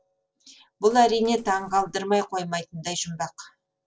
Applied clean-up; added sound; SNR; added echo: neural separator model SepFormer DNS4.